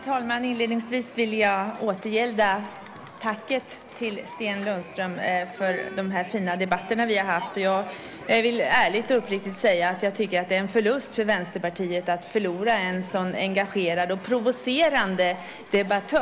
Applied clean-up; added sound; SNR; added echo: none; Crowd; 17 dB; none.